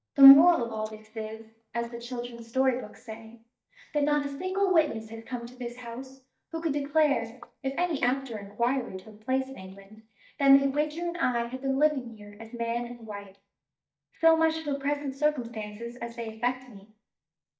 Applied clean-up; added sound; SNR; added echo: neural mask model DeepFilterNet 3.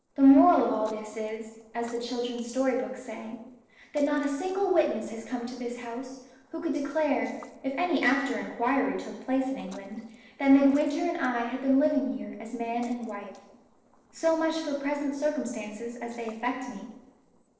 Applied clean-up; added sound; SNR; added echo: neural separator model SepFormer DNS4.